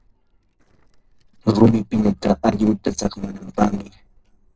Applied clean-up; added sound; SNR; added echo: neural separator model SepFormer DNS4.